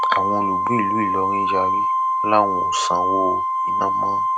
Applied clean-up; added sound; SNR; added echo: none; Organ; -5 dB; none.